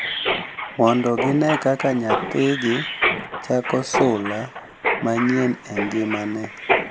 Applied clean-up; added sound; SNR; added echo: none; Mechanisms; 3 dB; none.